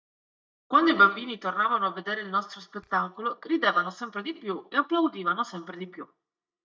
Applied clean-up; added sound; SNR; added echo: neural mask model DeepFilterNet 3.